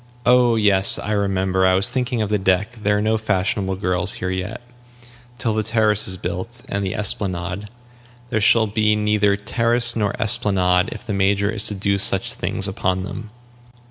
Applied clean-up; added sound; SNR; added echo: none; none; none; none.